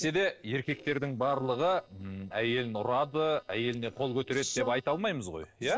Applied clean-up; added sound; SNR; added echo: neural separator model SepFormer DNS4.